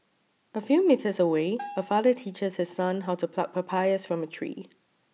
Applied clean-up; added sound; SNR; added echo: none; Bell; 18 dB; none.